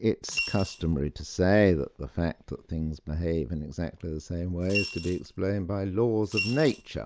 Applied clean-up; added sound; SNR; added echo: none; Coin (dropping) / Glass; 7 dB; none.